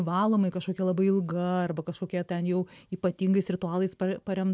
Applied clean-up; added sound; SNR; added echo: none; none; none; none.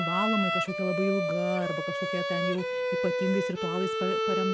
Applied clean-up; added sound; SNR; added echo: none; Bowed string instrument; -1 dB; none.